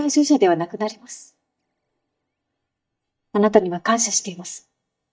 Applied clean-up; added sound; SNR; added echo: neural mask model DeepFilterNet 3.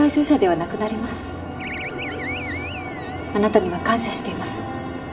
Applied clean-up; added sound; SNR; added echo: none; Animal; 13 dB; reverberation time 2.4 s.